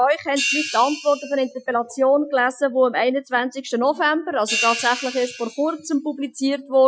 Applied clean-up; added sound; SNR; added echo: classical method Wiener filter.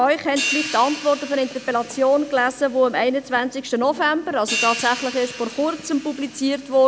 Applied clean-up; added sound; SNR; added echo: none; Hi-hat; 11 dB; none.